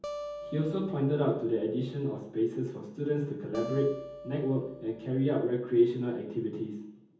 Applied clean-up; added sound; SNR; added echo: none; Acoustic guitar; 14 dB; reverberation time 0.7 s.